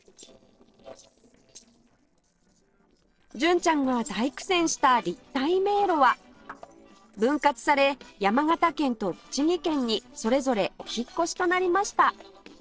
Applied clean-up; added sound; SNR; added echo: neural separator model SepFormer DNS4.